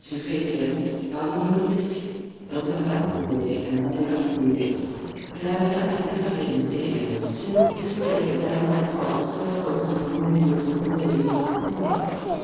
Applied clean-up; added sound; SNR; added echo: neural separator model SepFormer DNS4.